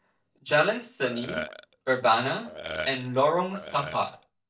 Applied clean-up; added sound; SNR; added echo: neural mask model DeepFilterNet 3.